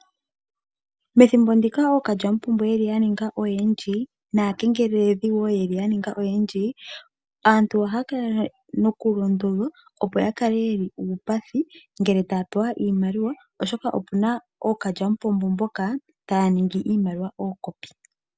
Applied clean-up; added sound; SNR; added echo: none; none; none; none.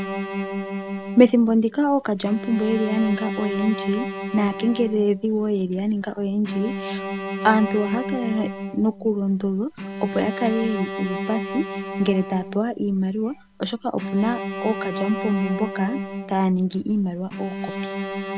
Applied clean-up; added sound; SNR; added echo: none; Bowed string instrument; 7 dB; none.